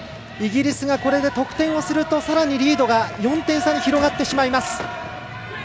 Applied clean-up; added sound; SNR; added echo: none; none; none; none.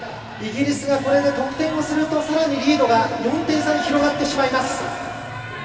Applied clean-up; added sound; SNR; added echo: none; none; none; reverberation time 2.5 s.